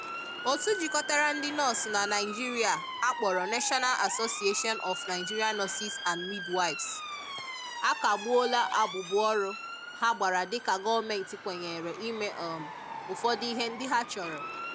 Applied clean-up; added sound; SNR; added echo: none; Motor vehicle (road) / Siren; 9 dB; none.